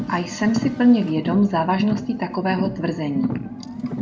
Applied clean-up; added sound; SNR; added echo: none; Car; 7 dB; reverberation time 0.5 s.